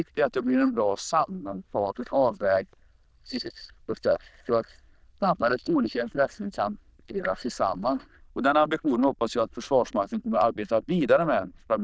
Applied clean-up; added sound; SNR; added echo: neural diffusion model UNIVERSE++.